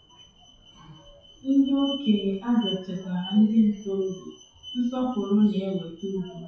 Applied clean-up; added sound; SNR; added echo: classical method WPE with log-MMSE.